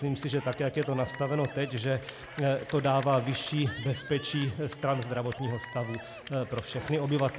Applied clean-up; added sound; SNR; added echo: none; Cheering / Clapping; 15 dB; none.